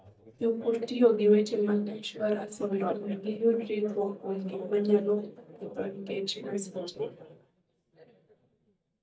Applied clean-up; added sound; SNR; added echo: neural mask model DeepFilterNet 3.